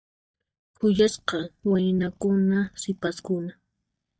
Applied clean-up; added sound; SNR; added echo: neural mask model DeepFilterNet 3.